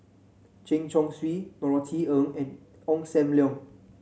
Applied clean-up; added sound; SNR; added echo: none; none; none; none.